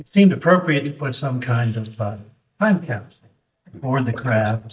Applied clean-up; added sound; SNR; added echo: neural mask model DeepFilterNet 3.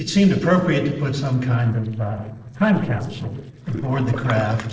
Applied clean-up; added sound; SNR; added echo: neural separator model SepFormer DNS4.